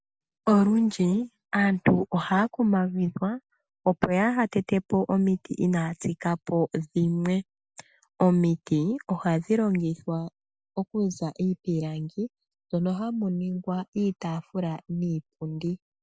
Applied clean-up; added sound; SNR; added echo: none; none; none; none.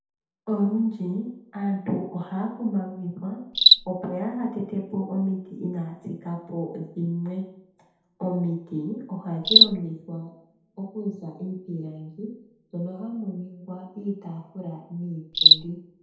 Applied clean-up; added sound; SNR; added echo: none; Cricket; -2 dB; reverberation time 0.8 s.